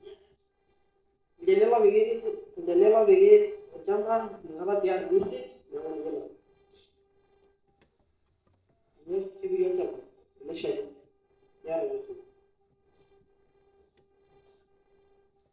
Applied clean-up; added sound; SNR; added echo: neural separator model SepFormer DNS4.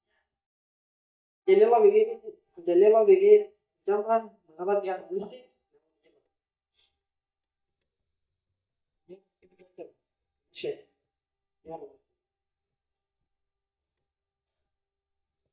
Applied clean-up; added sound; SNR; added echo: neural mask model DeepFilterNet 3.